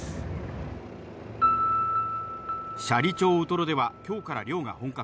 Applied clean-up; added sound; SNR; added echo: none; Piano; 2 dB; none.